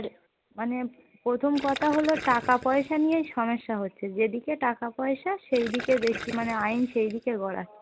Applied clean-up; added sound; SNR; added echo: none; Gurgling; 13 dB; none.